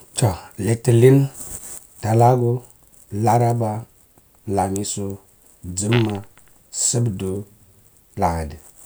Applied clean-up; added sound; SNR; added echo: none; Fart; 11 dB; none.